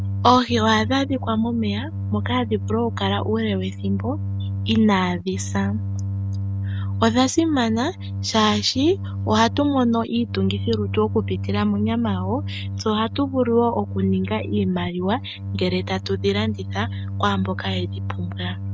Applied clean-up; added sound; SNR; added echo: neural mask model RNNoise.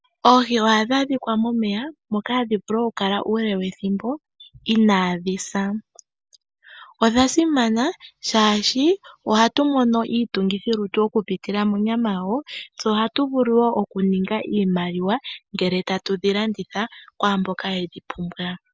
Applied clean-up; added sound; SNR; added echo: none; none; none; none.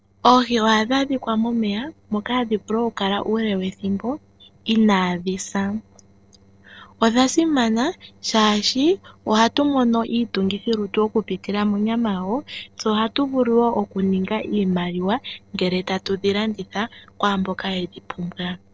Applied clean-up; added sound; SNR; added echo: neural separator model SepFormer DNS4.